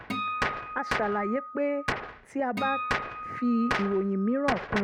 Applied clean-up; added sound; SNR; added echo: none; Acoustic guitar + Gunshot, gunfire; 3 dB; none.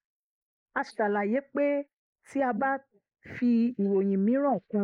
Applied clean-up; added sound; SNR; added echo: neural mask model Resemble Enhance denoiser.